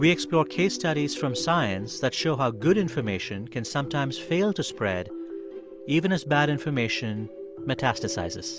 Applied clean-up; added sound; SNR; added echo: none; none; none; none.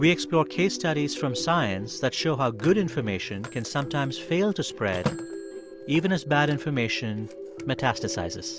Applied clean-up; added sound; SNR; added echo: none; Telephone; 17 dB; none.